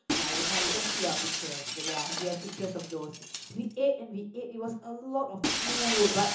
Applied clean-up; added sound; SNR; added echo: none; Shatter; 0 dB; reverberation time 0.8 s.